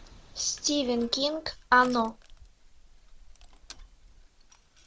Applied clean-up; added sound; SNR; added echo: none; Crushing; 20 dB; none.